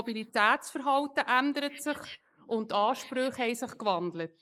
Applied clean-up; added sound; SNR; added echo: neural mask model Resemble Enhance denoiser.